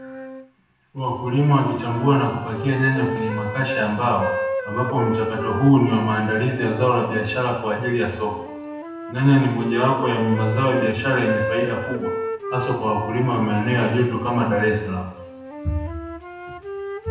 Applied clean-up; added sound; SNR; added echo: none; Wind instrument, woodwind instrument; 9 dB; reverberation time 0.9 s.